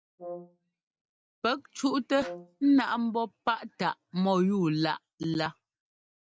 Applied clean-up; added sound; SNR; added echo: neural mask model DeepFilterNet 3.